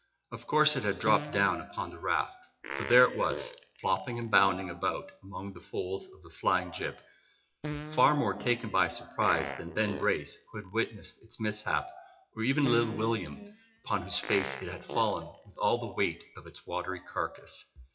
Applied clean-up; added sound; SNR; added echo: classical method WPE with log-MMSE.